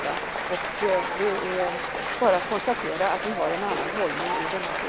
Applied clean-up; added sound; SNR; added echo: none; Applause / Cheering; 2 dB; none.